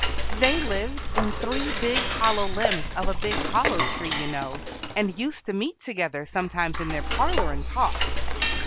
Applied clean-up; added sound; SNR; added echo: none; Cutlery, silverware / Dishes, pots, and pans; -2 dB; none.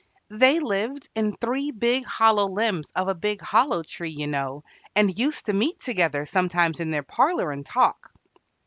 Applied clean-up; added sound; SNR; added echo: none; none; none; none.